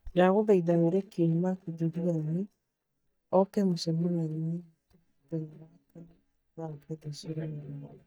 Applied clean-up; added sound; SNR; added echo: neural mask model DeepFilterNet 3.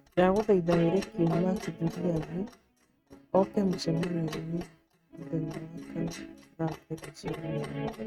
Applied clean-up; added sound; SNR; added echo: neural mask model RNNoise.